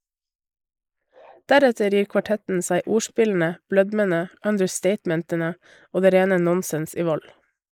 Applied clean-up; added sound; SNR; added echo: neural mask model Resemble Enhance denoiser.